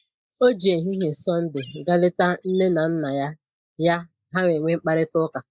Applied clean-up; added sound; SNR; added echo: neural mask model Resemble Enhance denoiser.